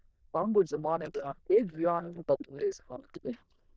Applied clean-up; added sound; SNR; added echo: neural diffusion model UNIVERSE++.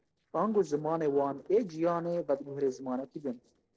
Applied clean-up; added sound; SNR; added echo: neural separator model SepFormer DNS4.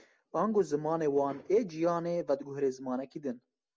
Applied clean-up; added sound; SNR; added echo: none; none; none; none.